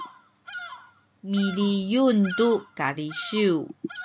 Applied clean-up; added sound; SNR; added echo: none; Bird vocalization, bird call, bird song; 14 dB; none.